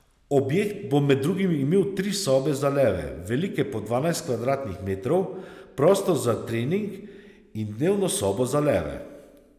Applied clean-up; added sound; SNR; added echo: none; none; none; none.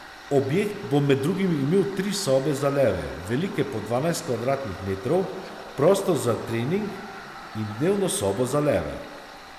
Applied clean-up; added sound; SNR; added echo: none; Tools; 16 dB; none.